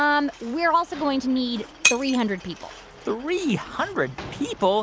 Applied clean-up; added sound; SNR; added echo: none; Shatter; 7 dB; none.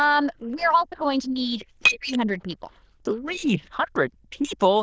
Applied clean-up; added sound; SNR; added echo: neural diffusion model UNIVERSE++.